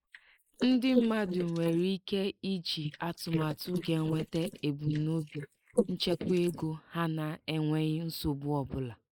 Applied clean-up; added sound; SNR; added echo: neural mask model Resemble Enhance denoiser.